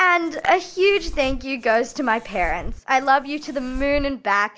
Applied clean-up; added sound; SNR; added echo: none; Fireworks; 12 dB; none.